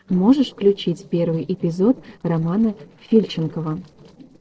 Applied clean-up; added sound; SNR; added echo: neural separator model SepFormer DNS4.